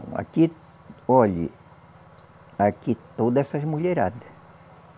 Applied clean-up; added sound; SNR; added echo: none; none; none; none.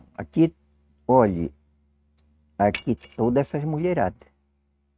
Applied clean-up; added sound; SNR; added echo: neural mask model RNNoise.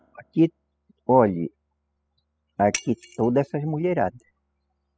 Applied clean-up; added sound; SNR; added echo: classical method spectral subtraction.